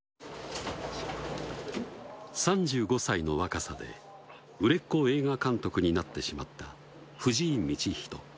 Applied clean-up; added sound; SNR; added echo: none; none; none; none.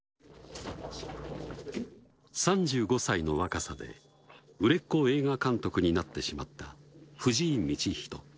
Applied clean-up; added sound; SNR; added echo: neural separator model SepFormer DNS4.